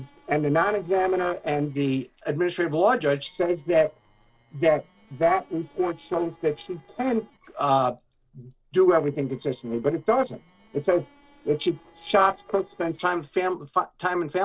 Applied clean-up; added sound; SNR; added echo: neural separator model SepFormer DNS4.